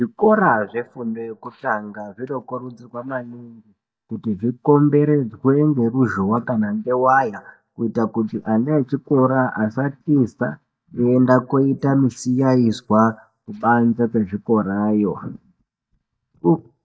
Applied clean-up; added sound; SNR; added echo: neural mask model DeepFilterNet 3.